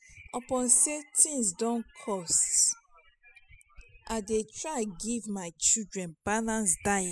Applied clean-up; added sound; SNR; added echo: classical method spectral subtraction.